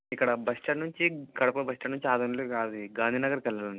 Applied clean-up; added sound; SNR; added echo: none; none; none; none.